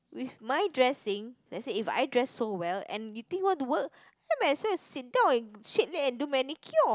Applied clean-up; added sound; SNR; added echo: none; none; none; none.